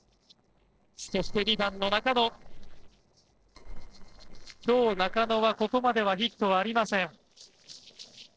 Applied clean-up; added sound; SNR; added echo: neural separator model SepFormer DNS4.